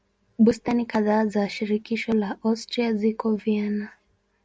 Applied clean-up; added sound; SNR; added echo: none; none; none; none.